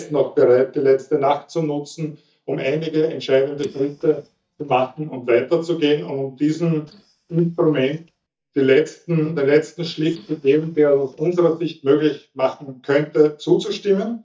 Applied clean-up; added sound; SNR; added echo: neural mask model DeepFilterNet 3.